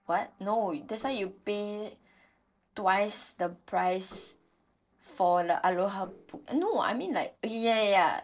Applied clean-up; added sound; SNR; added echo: neural separator model SepFormer DNS4.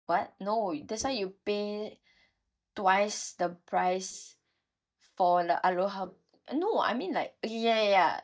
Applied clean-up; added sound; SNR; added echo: neural mask model DeepFilterNet 3.